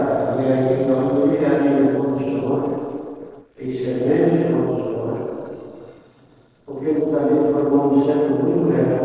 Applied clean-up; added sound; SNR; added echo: neural separator model SepFormer DNS4.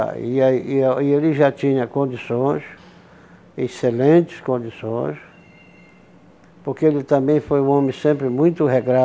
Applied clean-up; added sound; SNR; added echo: none; none; none; none.